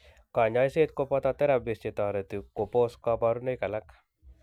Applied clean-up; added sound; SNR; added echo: none; none; none; none.